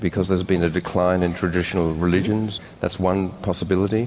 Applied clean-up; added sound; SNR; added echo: none; none; none; none.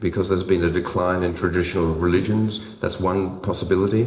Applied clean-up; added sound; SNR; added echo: neural separator model SepFormer DNS4.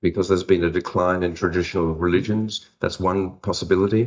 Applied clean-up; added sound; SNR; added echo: neural mask model DeepFilterNet 3.